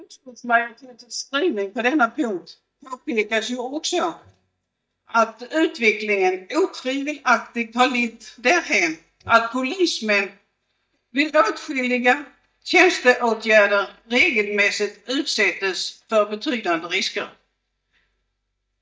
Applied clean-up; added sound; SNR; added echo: neural mask model DeepFilterNet 3.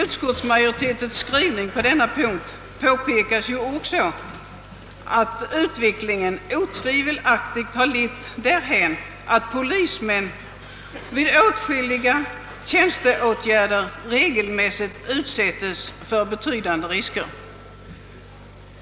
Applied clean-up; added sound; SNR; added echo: none; none; none; none.